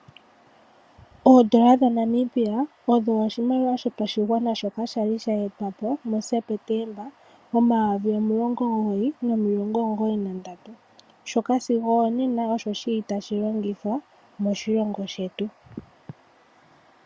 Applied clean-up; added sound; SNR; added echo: none; none; none; none.